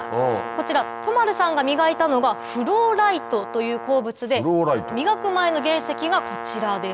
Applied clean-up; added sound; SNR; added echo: none; Brass instrument; 11 dB; none.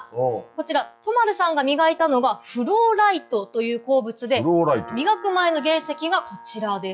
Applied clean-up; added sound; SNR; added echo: classical method log-MMSE.